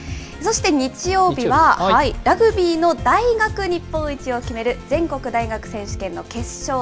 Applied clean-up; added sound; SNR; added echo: none; none; none; none.